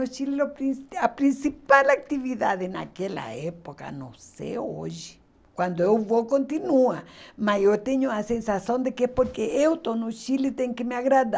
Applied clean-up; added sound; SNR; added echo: none; none; none; none.